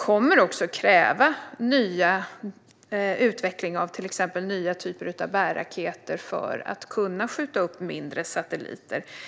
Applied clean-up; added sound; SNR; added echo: none; none; none; none.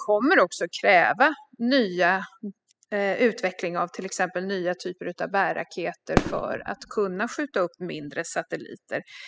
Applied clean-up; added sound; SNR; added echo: classical method spectral subtraction.